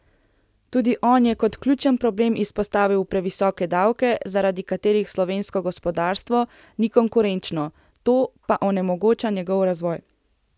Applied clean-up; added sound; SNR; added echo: none; none; none; none.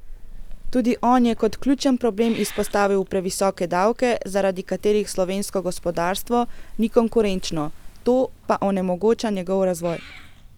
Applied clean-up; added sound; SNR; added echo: none; Meow / Purr; 12 dB; none.